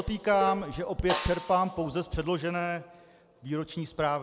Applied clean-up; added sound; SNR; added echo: none; Dishes, pots, and pans + Snare drum; 8 dB; none.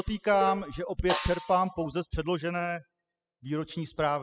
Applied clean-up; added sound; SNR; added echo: classical method spectral subtraction.